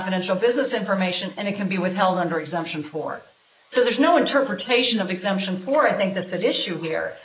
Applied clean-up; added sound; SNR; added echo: neural mask model Resemble Enhance denoiser.